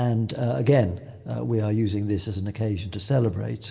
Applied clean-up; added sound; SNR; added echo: none; none; none; reverberation time 1.2 s.